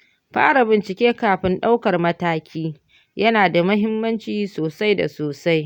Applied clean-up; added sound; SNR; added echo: none; none; none; none.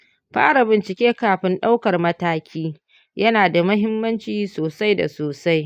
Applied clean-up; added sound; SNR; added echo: neural mask model Resemble Enhance denoiser.